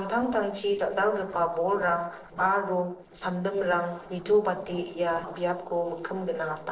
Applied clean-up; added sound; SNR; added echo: neural separator model SepFormer DNS4.